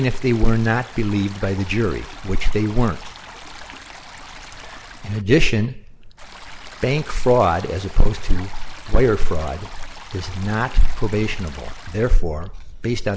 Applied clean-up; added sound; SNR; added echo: none; Stream + Keys jangling; 19 dB; none.